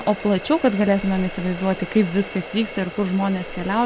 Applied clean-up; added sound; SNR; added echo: none; Water tap, faucet; 14 dB; none.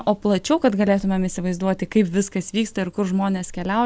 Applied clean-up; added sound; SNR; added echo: none; none; none; none.